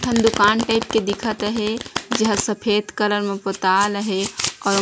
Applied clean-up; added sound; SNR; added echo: none; Domestic sounds, home sounds; 9 dB; none.